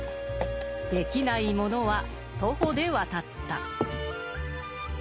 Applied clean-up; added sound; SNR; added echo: none; none; none; none.